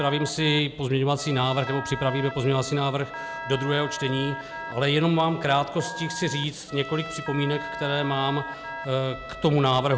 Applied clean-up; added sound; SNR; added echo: none; Trumpet + Telephone; 11 dB; none.